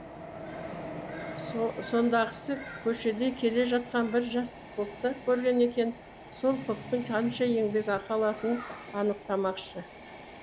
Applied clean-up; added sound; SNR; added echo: none; Strum + Train; 13 dB; none.